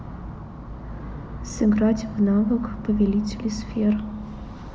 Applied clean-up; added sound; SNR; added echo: none; none; none; none.